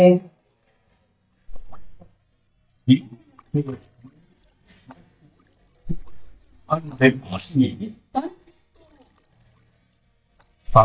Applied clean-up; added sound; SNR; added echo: neural mask model DeepFilterNet 3.